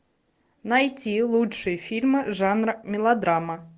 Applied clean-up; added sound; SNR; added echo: none; none; none; none.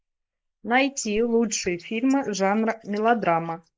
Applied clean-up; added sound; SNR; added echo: neural mask model Resemble Enhance denoiser.